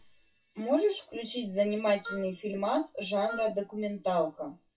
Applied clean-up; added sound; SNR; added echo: classical method WPE with log-MMSE.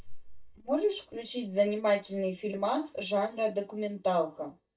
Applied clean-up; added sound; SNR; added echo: neural mask model DeepFilterNet 3.